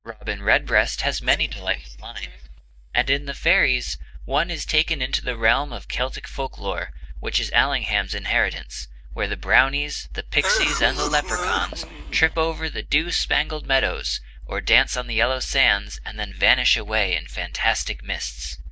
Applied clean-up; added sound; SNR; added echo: neural mask model DeepFilterNet 3.